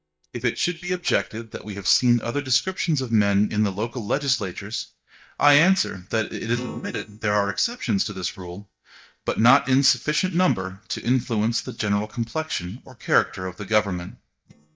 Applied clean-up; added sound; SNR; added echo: neural mask model DeepFilterNet 3.